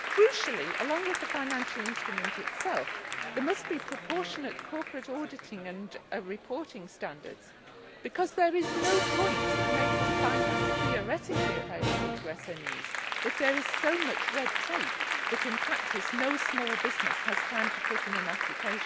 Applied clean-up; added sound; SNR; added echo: none; Applause; -2 dB; none.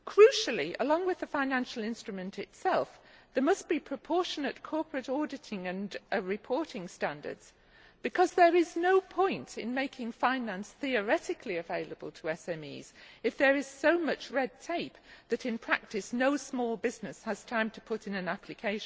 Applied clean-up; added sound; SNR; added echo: none; none; none; none.